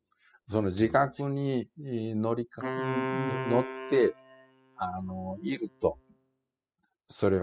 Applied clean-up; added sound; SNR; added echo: classical method spectral subtraction.